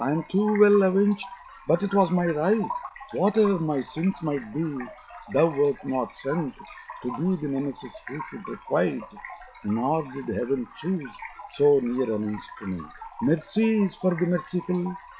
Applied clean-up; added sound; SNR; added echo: classical method log-MMSE.